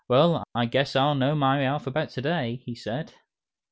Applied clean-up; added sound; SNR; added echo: none; none; none; none.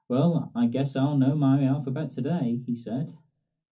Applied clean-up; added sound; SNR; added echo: none; none; none; reverberation time 0.3 s.